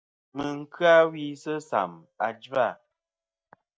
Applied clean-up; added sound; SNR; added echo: neural mask model DeepFilterNet 3.